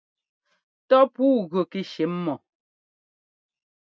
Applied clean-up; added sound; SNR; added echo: none; none; none; none.